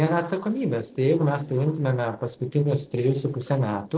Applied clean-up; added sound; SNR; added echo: neural separator model SepFormer DNS4.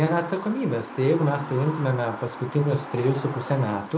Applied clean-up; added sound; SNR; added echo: none; Bird vocalization, bird call, bird song; 13 dB; none.